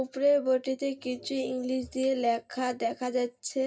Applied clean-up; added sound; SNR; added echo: none; none; none; reverberation time 0.4 s.